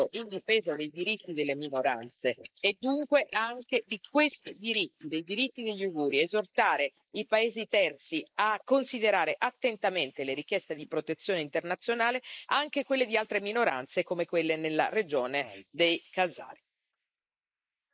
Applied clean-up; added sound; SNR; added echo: neural mask model Resemble Enhance denoiser.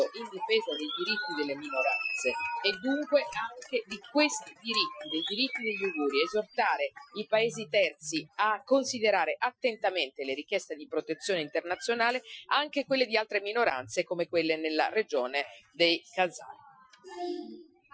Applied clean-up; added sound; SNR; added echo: classical method Wiener filter.